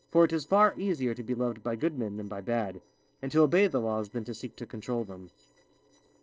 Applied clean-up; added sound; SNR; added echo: neural separator model SepFormer DNS4.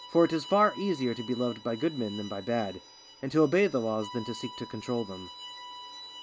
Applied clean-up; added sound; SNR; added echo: none; Bowed string instrument; 16 dB; none.